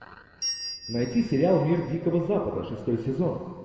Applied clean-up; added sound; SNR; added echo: none; Bell; 12 dB; reverberation time 2.0 s.